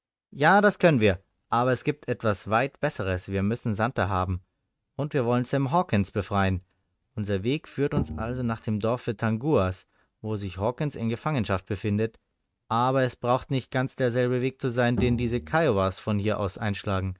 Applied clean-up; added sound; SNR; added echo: neural mask model RNNoise.